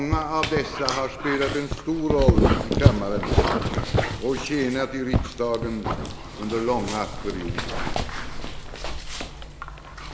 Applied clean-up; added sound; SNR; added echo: none; Dog; -2 dB; none.